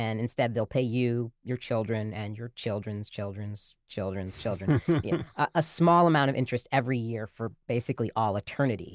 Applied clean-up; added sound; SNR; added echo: none; none; none; none.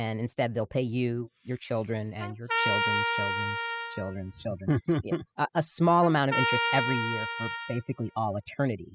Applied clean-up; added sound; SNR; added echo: classical method spectral subtraction.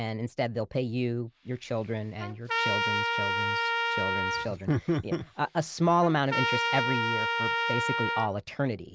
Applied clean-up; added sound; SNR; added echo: none; Trumpet; 1 dB; none.